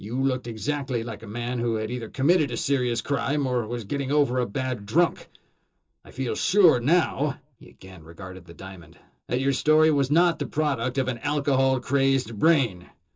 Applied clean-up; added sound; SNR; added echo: none; none; none; reverberation time 0.2 s.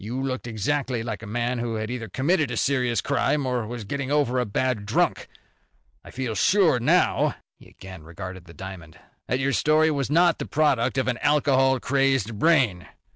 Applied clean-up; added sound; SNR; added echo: none; none; none; none.